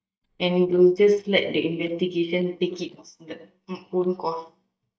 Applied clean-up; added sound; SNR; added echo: neural mask model DeepFilterNet 3.